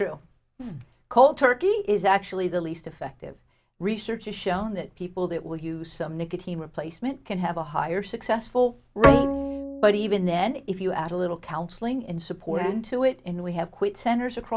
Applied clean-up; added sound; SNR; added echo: none; Bowed string instrument; 0 dB; none.